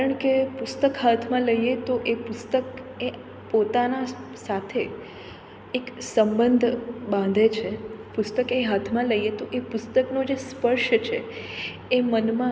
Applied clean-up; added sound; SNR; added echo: none; none; none; none.